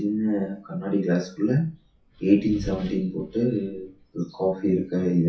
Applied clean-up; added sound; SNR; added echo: classical method WPE with log-MMSE.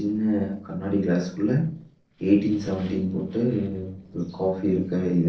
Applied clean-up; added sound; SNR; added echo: neural separator model SepFormer DNS4.